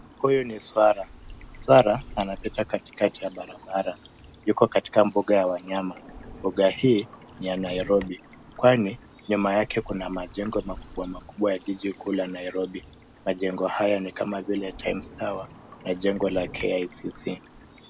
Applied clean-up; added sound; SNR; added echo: none; Stream / Bird vocalization, bird call, bird song; 18 dB; none.